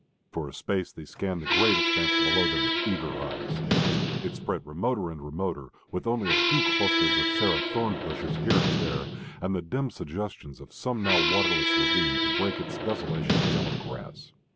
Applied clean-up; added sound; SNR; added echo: none; Squeak; -3 dB; none.